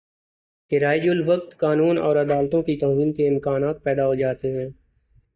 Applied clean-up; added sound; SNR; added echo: neural mask model DeepFilterNet 3.